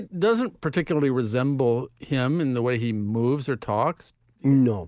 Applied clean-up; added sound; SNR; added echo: none; none; none; none.